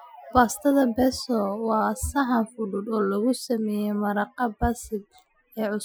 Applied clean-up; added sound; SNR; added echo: classical method Wiener filter.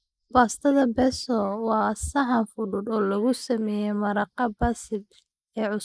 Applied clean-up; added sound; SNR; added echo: neural mask model Resemble Enhance denoiser.